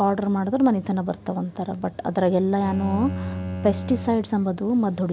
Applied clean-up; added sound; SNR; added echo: none; Bowed string instrument; 9 dB; none.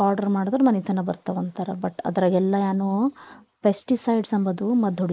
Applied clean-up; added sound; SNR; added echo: neural mask model Resemble Enhance denoiser.